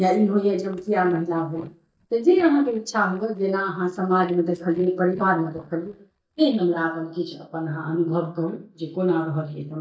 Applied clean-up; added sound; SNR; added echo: neural mask model DeepFilterNet 3.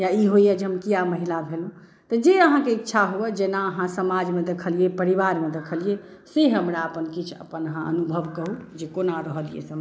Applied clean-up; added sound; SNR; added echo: none; none; none; none.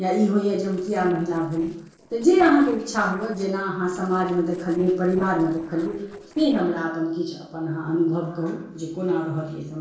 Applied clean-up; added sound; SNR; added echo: neural separator model SepFormer DNS4.